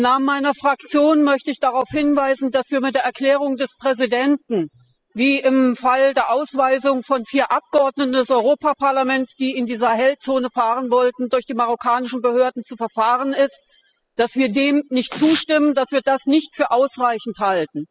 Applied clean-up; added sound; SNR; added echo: classical method spectral subtraction.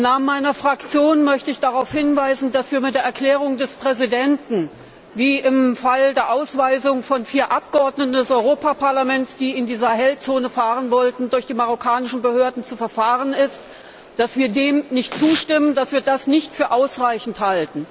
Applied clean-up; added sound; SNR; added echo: none; Domestic sounds, home sounds; 14 dB; none.